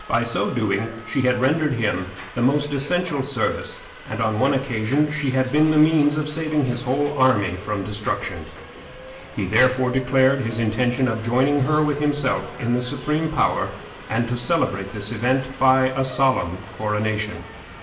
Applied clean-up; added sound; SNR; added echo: none; Subway, metro, underground; 17 dB; reverberation time 0.7 s.